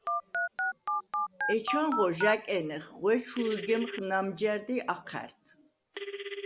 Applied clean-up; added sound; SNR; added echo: none; Telephone; 4 dB; none.